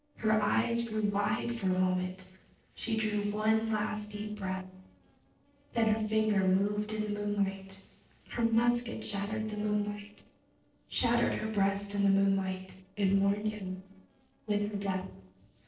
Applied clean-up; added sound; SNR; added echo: neural separator model SepFormer DNS4.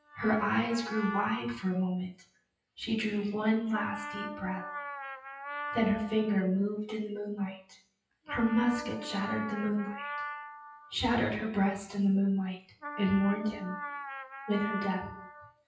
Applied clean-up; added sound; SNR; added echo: classical method WPE with log-MMSE.